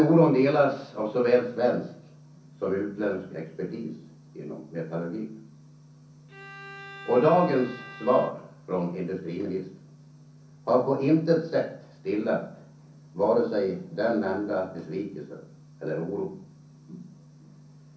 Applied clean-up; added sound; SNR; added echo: none; Bowed string instrument; 18 dB; reverberation time 0.6 s.